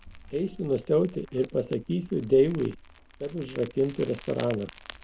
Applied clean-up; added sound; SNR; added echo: none; Crumpling, crinkling; 19 dB; none.